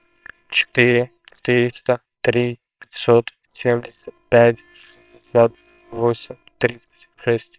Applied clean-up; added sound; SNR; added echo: neural separator model SepFormer WHAMR!.